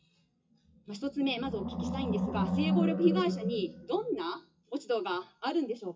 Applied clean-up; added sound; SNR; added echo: classical method WPE with log-MMSE.